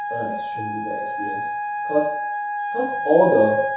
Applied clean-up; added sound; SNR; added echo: none; Wind instrument, woodwind instrument; 4 dB; reverberation time 0.6 s.